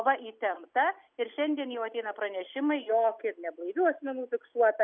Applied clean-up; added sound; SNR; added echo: none; none; none; none.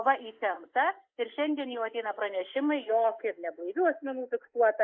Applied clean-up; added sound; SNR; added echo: neural mask model Resemble Enhance denoiser.